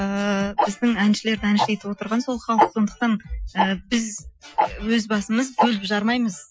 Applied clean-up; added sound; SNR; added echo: classical method Wiener filter.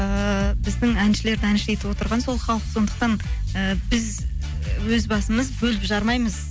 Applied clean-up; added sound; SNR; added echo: none; none; none; none.